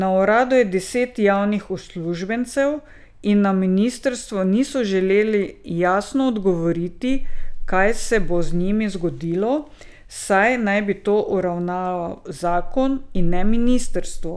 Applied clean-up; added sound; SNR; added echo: none; none; none; none.